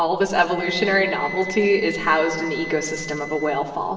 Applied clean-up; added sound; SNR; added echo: none; Wind instrument, woodwind instrument; 11 dB; reverberation time 1.9 s.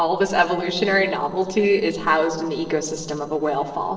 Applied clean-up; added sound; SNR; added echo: neural separator model SepFormer DNS4.